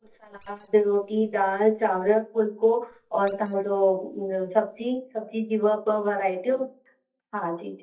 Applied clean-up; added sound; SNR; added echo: neural mask model DeepFilterNet 3.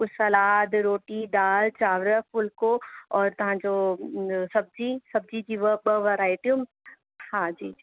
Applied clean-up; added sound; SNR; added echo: none; none; none; none.